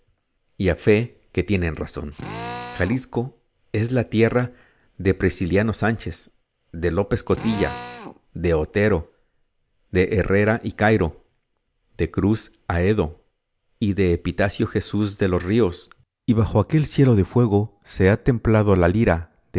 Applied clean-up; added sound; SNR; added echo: none; Drill; 13 dB; none.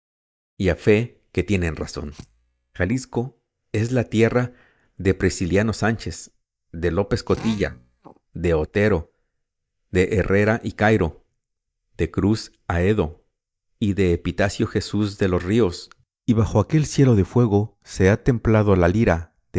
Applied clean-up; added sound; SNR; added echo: neural mask model DeepFilterNet 3.